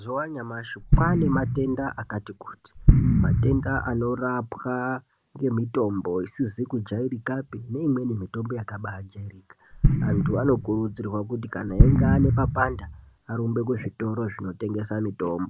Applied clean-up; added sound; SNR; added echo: none; Explosion; -5 dB; none.